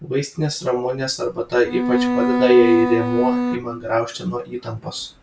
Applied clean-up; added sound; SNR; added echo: none; Bowed string instrument; 1 dB; none.